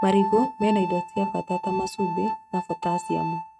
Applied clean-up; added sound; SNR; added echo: neural mask model RNNoise.